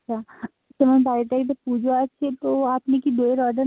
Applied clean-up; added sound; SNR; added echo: none; none; none; none.